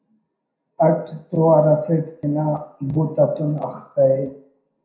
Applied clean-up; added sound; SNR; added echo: none; none; none; reverberation time 0.5 s.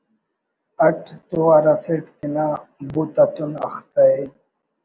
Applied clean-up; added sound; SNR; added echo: none; none; none; none.